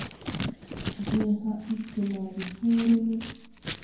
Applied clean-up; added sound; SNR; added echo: none; Scissors; 8 dB; reverberation time 0.9 s.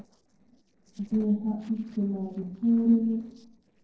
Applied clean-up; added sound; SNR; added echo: neural separator model SepFormer DNS4.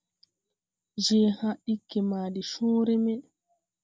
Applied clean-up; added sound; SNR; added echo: none; none; none; none.